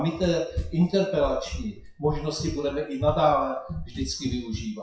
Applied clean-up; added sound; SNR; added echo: classical method WPE with log-MMSE.